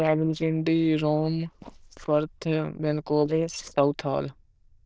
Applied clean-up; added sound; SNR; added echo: neural diffusion model UNIVERSE++.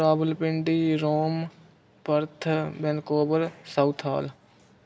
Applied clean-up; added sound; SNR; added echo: none; none; none; none.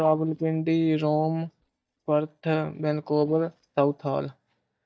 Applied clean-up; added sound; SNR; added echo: neural mask model DeepFilterNet 3.